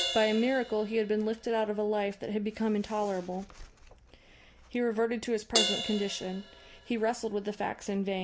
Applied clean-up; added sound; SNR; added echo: none; Crash cymbal; 9 dB; none.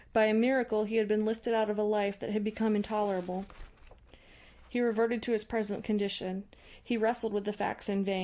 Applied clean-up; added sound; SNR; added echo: none; none; none; none.